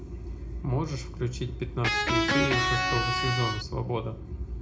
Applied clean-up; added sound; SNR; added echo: none; Electric guitar; -4 dB; reverberation time 0.3 s.